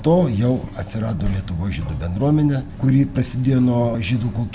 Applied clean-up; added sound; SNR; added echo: none; none; none; none.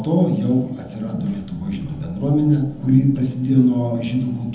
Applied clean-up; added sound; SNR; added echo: none; none; none; reverberation time 0.8 s.